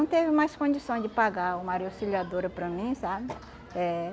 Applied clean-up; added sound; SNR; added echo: none; none; none; none.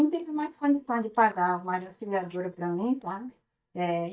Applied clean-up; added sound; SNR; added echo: neural mask model DeepFilterNet 3.